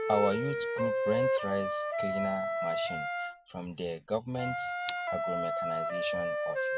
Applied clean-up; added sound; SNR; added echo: none; Wind instrument, woodwind instrument; -3 dB; none.